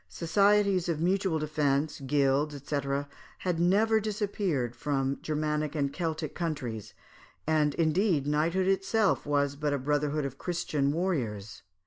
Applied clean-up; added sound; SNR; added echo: none; none; none; none.